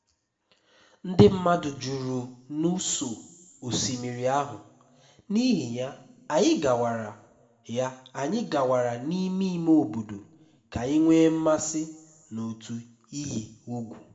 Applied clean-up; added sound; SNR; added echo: none; none; none; reverberation time 1.1 s.